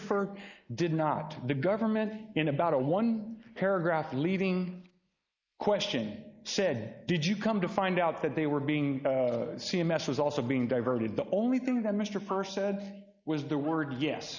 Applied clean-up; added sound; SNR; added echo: neural mask model Resemble Enhance denoiser.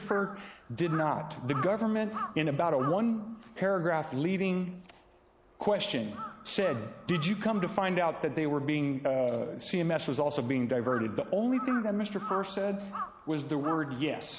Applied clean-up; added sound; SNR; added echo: none; Crow; 13 dB; none.